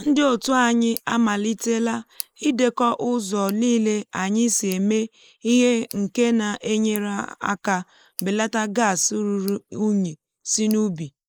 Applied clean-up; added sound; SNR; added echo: neural mask model Resemble Enhance denoiser.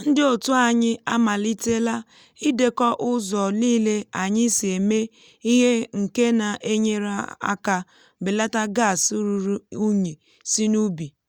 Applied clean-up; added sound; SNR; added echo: none; none; none; none.